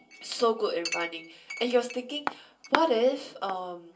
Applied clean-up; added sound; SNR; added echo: none; Chink, clink; 8 dB; reverberation time 0.2 s.